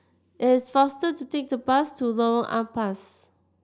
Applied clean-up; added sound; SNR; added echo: none; none; none; none.